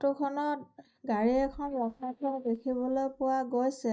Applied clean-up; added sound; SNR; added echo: neural mask model DeepFilterNet 3.